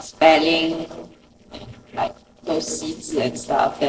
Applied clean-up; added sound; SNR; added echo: neural separator model SepFormer DNS4.